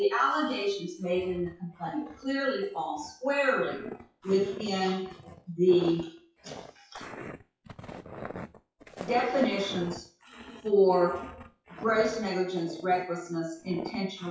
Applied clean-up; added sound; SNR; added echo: classical method WPE with log-MMSE.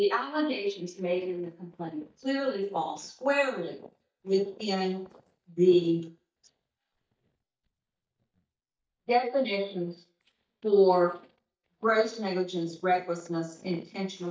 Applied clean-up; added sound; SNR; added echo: neural mask model DeepFilterNet 3.